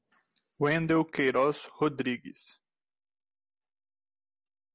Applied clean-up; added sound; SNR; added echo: none; none; none; none.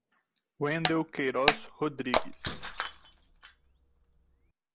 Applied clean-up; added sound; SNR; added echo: none; Shatter; -3 dB; none.